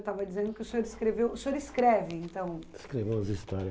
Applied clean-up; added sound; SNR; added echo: none; none; none; none.